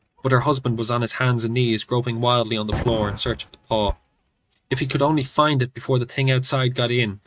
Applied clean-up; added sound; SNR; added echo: neural mask model RNNoise.